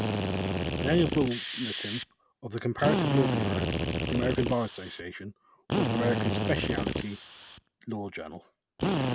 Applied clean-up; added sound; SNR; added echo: none; Drill; -1 dB; none.